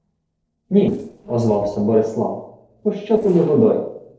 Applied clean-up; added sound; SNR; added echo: neural separator model SepFormer DNS4.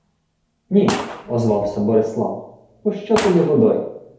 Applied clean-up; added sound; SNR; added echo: none; Gunshot, gunfire; 13 dB; reverberation time 1.9 s.